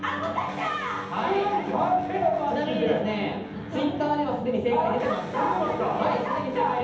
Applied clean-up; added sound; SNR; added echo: none; Electric guitar; 13 dB; reverberation time 0.8 s.